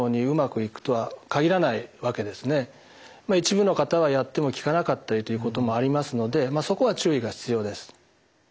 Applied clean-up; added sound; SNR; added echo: none; none; none; none.